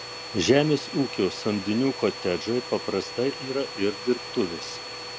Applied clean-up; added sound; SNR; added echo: none; Domestic sounds, home sounds; 10 dB; none.